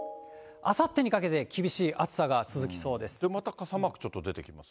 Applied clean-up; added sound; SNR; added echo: none; none; none; none.